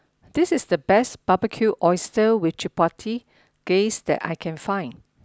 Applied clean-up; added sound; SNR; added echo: none; none; none; none.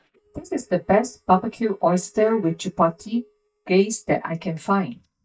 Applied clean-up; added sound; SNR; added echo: neural mask model DeepFilterNet 3.